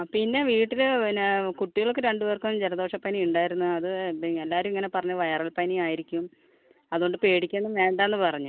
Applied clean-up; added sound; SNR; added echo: none; none; none; none.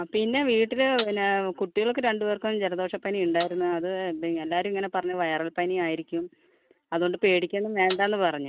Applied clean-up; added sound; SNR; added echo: neural mask model RNNoise.